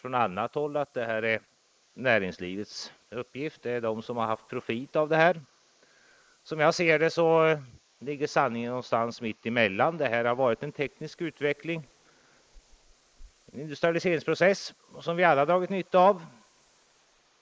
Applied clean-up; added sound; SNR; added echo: neural mask model Resemble Enhance denoiser.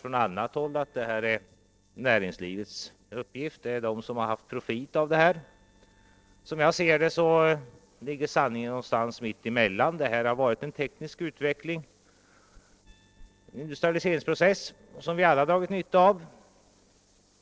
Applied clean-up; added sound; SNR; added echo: neural separator model SepFormer DNS4.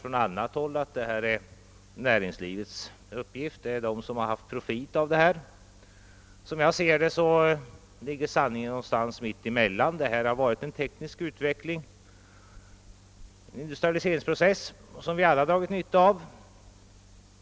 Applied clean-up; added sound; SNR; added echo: none; none; none; none.